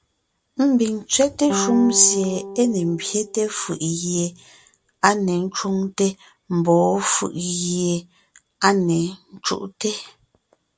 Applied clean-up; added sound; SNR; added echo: none; Guitar; 10 dB; none.